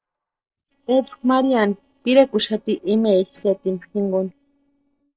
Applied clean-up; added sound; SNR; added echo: neural separator model SepFormer DNS4.